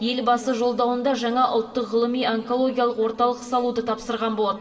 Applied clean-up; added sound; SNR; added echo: none; none; none; reverberation time 1.9 s.